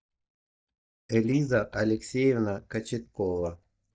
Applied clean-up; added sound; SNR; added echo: neural mask model DeepFilterNet 3.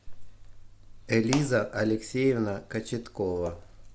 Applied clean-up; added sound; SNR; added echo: none; none; none; none.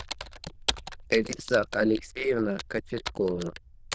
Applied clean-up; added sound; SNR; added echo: neural diffusion model UNIVERSE++.